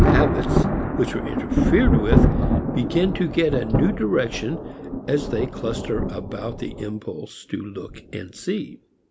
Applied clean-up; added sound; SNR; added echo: none; Thunder; -3 dB; none.